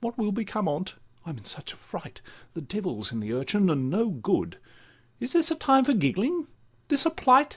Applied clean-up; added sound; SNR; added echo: none; none; none; none.